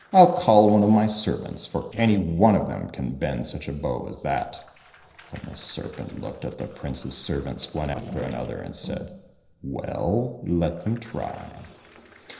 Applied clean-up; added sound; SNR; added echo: neural separator model SepFormer DNS4.